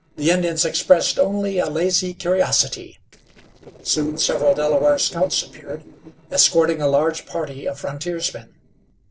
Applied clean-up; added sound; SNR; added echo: neural separator model SepFormer DNS4.